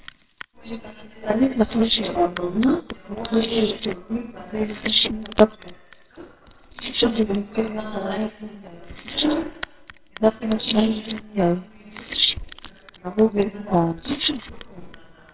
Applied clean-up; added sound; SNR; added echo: neural separator model SepFormer WHAMR!.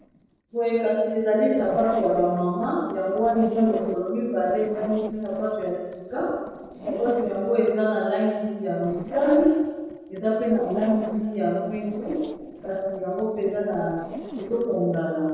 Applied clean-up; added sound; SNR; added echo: neural separator model SepFormer DNS4.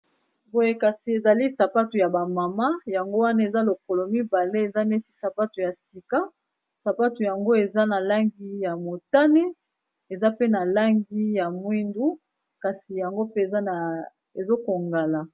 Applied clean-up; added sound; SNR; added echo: none; none; none; none.